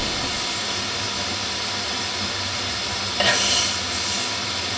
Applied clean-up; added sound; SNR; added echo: none; Thunder; 18 dB; reverberation time 0.4 s.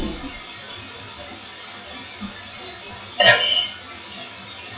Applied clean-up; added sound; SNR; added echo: classical method WPE with log-MMSE.